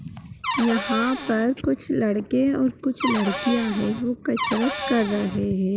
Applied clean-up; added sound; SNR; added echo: none; Cupboard open or close / Door; 6 dB; none.